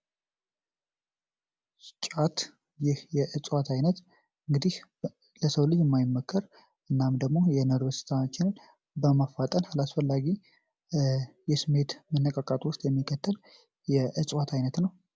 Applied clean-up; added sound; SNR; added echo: none; none; none; none.